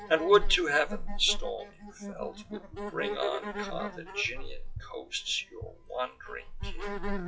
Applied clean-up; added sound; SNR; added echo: classical method log-MMSE.